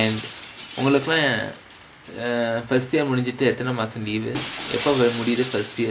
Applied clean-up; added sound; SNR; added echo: none; Shatter; 11 dB; none.